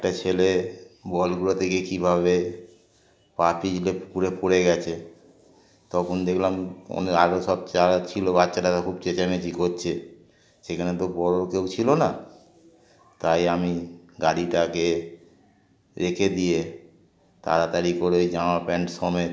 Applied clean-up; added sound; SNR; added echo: none; none; none; none.